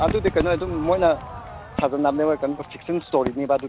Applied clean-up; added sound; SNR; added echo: none; Crowd / Fireworks; 10 dB; none.